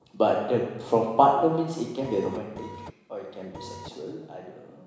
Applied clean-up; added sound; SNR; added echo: none; Printer; 14 dB; reverberation time 1.0 s.